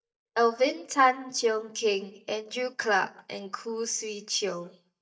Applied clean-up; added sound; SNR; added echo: neural mask model DeepFilterNet 3.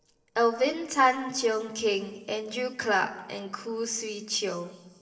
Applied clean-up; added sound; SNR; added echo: neural separator model SepFormer DNS4.